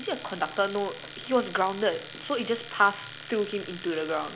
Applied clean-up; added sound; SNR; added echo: none; Domestic sounds, home sounds; 15 dB; none.